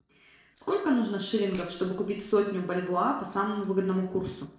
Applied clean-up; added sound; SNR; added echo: neural separator model SepFormer DNS4.